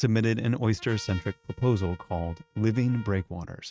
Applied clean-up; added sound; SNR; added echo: neural mask model RNNoise.